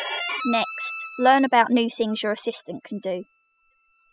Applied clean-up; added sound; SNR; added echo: classical method spectral subtraction.